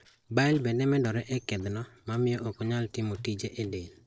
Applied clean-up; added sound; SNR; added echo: neural separator model SepFormer DNS4.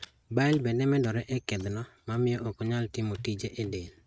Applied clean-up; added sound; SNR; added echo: neural mask model RNNoise.